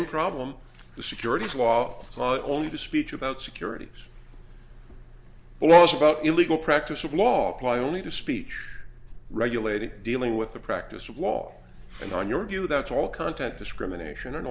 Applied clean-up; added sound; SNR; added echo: none; none; none; none.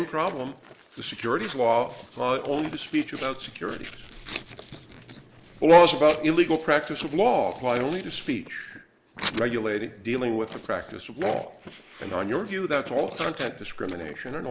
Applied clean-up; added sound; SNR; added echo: neural mask model Resemble Enhance denoiser.